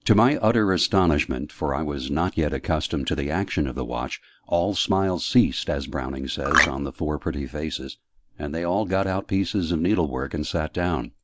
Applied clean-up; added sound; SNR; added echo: none; Marimba, xylophone; -4 dB; none.